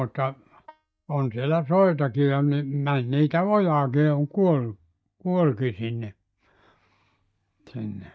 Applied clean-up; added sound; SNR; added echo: neural mask model DeepFilterNet 3.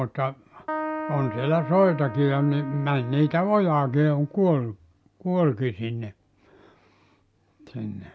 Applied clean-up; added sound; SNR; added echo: none; Keyboard (musical); 11 dB; none.